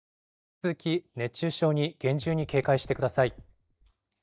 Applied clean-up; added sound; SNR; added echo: neural mask model DeepFilterNet 3.